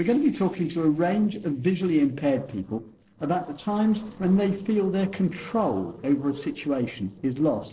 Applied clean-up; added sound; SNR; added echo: neural separator model SepFormer DNS4.